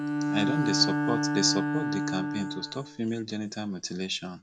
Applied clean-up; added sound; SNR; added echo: none; Bowed string instrument; -1 dB; none.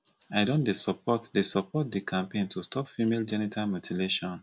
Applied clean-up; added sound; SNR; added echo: none; none; none; none.